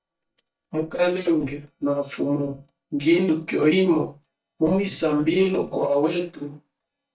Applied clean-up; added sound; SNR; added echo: neural mask model DeepFilterNet 3.